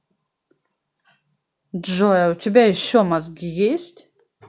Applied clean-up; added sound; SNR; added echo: none; none; none; none.